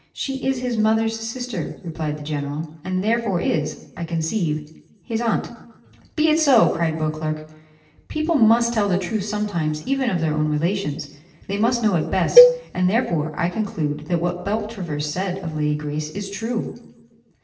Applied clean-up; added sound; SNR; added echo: none; Cowbell; -4 dB; reverberation time 0.8 s.